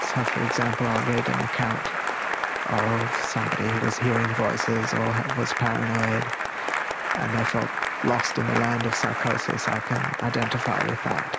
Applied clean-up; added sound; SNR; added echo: none; Applause / Cheering; 0 dB; none.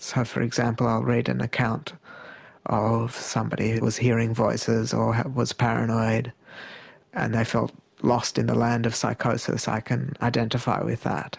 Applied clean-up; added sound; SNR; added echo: none; none; none; none.